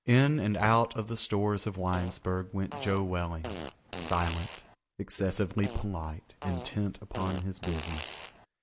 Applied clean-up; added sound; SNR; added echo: none; Fart; 11 dB; none.